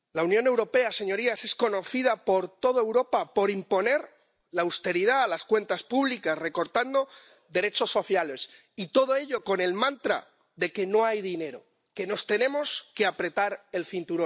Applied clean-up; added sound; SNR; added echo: none; none; none; none.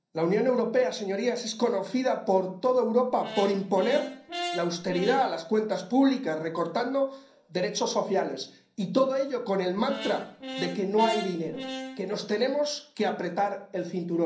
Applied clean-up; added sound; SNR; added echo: none; Brass instrument; 11 dB; reverberation time 0.6 s.